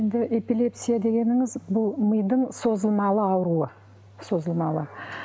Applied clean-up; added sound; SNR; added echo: none; none; none; none.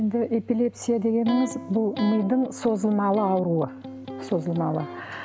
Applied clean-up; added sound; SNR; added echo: none; Electric guitar; 12 dB; none.